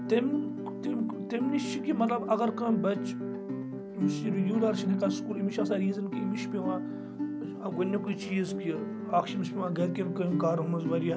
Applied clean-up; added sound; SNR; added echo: none; Guitar; 4 dB; none.